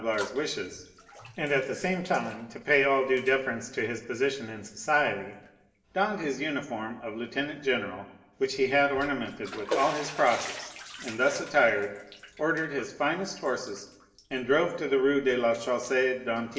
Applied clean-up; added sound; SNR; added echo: none; Bathtub (filling or washing); 16 dB; reverberation time 0.8 s.